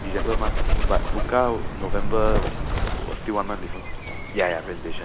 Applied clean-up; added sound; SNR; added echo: none; Bird; -4 dB; none.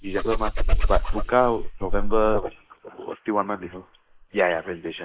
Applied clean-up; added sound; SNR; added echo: neural mask model Resemble Enhance denoiser.